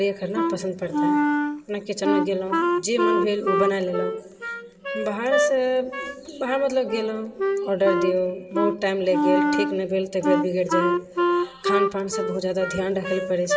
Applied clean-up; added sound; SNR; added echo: none; Wind instrument, woodwind instrument; 0 dB; reverberation time 2.3 s.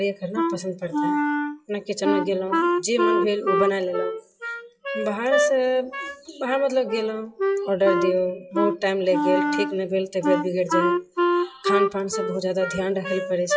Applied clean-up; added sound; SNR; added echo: classical method WPE with log-MMSE.